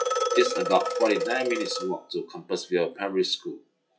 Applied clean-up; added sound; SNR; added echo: classical method WPE with log-MMSE.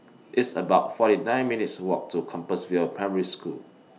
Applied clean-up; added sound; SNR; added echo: none; none; none; none.